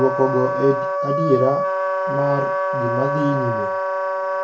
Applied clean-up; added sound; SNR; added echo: none; Wind instrument, woodwind instrument; -1 dB; reverberation time 0.2 s.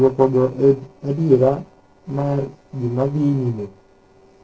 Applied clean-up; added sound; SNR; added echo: neural separator model SepFormer DNS4.